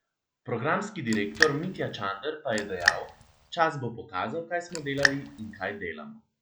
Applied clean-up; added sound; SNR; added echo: none; Raindrop; 0 dB; none.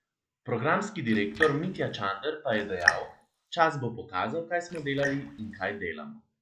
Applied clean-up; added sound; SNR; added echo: neural mask model Resemble Enhance denoiser.